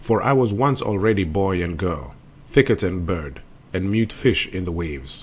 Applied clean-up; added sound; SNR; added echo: none; none; none; none.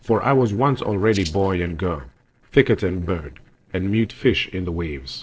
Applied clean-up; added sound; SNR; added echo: neural separator model SepFormer DNS4.